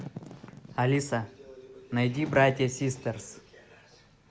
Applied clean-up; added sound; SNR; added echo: none; Wind / Fire; 17 dB; none.